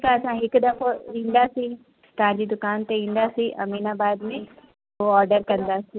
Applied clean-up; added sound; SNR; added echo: none; none; none; none.